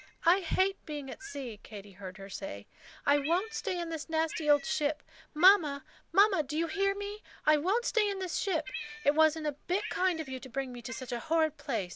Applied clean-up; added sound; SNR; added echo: none; Cat; 19 dB; none.